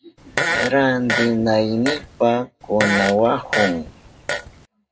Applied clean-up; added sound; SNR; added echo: none; Fart; 4 dB; reverberation time 0.2 s.